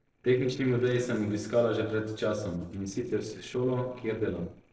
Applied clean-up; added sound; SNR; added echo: neural separator model SepFormer DNS4.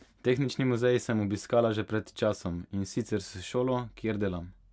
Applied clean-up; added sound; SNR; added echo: none; none; none; none.